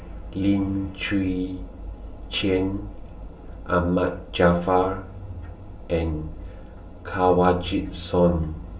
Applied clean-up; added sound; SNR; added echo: none; none; none; reverberation time 0.2 s.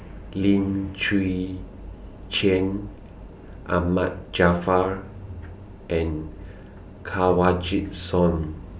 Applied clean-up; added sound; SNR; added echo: none; none; none; none.